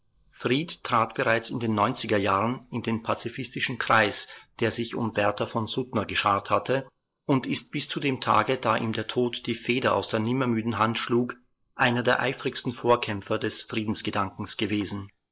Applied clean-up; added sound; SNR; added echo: neural mask model Resemble Enhance denoiser.